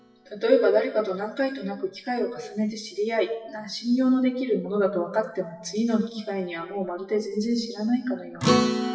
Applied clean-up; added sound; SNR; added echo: classical method WPE with log-MMSE.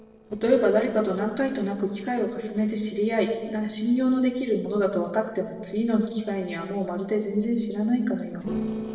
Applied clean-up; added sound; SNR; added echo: neural separator model SepFormer DNS4.